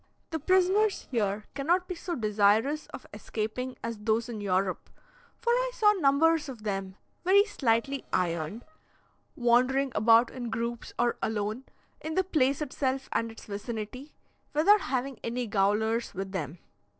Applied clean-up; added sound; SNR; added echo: neural separator model SepFormer DNS4.